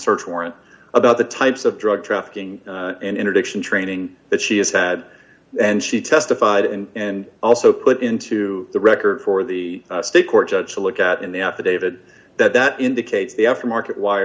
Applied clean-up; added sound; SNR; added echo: none; none; none; none.